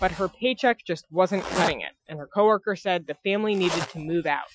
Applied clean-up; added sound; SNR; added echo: classical method Wiener filter.